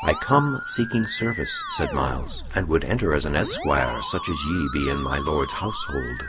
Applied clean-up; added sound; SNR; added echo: none; Musical instrument; 8 dB; none.